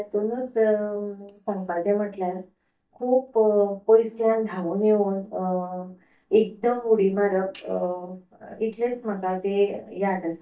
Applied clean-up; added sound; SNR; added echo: neural mask model DeepFilterNet 3.